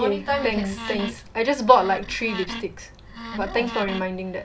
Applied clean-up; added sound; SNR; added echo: none; Wood; 12 dB; none.